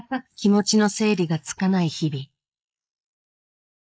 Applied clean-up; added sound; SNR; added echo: neural mask model Resemble Enhance denoiser.